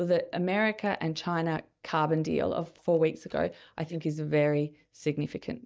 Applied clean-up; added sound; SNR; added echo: neural mask model DeepFilterNet 3.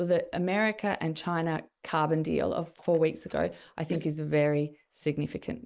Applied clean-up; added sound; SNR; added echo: neural mask model Resemble Enhance denoiser.